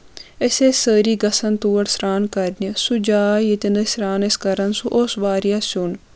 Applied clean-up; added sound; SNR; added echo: none; none; none; none.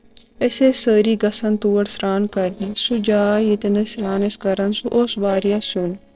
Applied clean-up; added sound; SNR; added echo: neural separator model SepFormer DNS4.